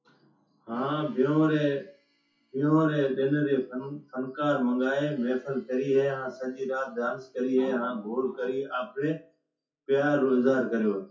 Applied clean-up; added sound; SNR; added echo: classical method WPE with log-MMSE.